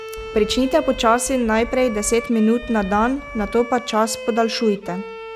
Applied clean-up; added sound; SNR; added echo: none; Wind + Bowed string instrument; 13 dB; none.